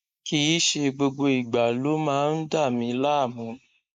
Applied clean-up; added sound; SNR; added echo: neural mask model Resemble Enhance denoiser.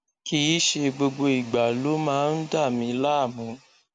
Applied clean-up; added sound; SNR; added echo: none; none; none; none.